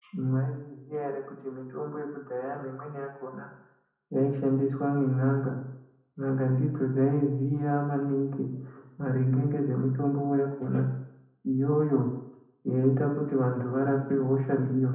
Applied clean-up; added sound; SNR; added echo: none; none; none; reverberation time 0.7 s.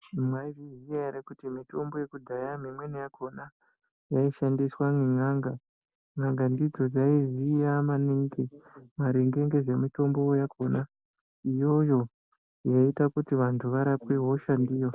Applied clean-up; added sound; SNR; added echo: none; none; none; none.